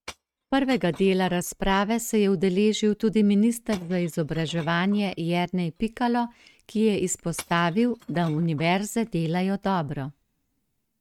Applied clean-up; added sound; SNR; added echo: neural mask model RNNoise.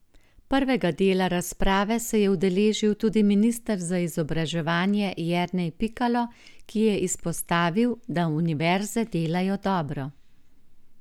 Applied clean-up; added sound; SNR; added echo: none; none; none; none.